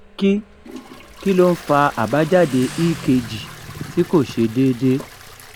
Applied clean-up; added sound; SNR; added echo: none; Toilet flush + Motorcycle; 17 dB; none.